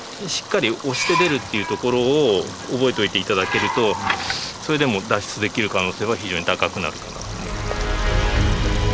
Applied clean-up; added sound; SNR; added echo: none; Stream; 16 dB; none.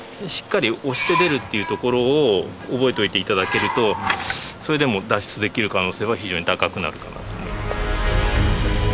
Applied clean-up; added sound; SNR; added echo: none; none; none; none.